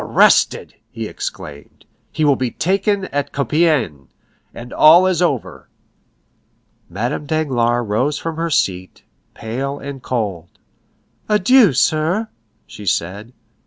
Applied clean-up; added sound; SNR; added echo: none; none; none; none.